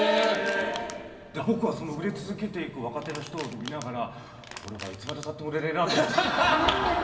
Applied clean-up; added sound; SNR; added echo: none; Crushing; 17 dB; reverberation time 2.3 s.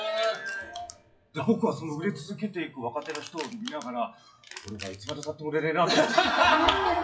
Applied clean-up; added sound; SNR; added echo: classical method WPE with log-MMSE.